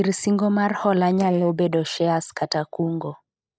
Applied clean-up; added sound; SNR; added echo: neural mask model DeepFilterNet 3.